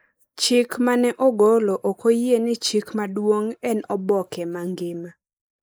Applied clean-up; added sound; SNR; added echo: neural mask model Resemble Enhance denoiser.